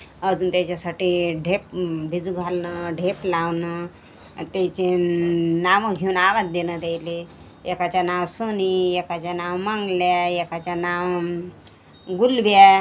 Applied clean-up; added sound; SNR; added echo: none; none; none; none.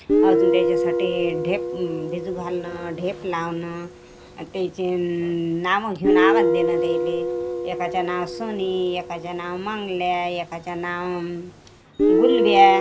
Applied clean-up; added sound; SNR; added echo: none; Guitar; -1 dB; none.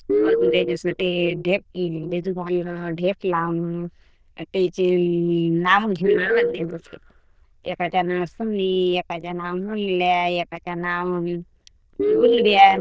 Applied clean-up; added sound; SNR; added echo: neural diffusion model UNIVERSE++.